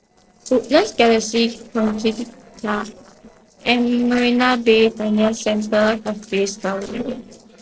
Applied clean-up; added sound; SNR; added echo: neural separator model SepFormer DNS4.